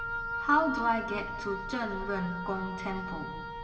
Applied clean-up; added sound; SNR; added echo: none; Wind instrument, woodwind instrument; 5 dB; reverberation time 1.9 s.